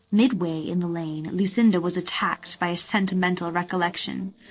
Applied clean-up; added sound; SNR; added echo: neural separator model SepFormer DNS4.